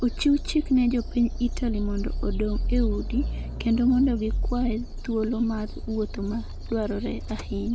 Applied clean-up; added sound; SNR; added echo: none; Accelerating, revving, vroom; 3 dB; none.